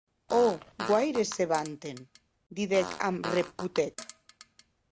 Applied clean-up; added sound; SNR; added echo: none; Fart; 12 dB; none.